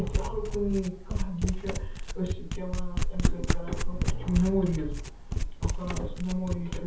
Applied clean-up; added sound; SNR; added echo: none; Domestic sounds, home sounds; -3 dB; reverberation time 0.5 s.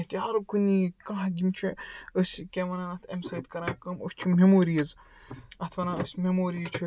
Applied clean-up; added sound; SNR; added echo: none; none; none; none.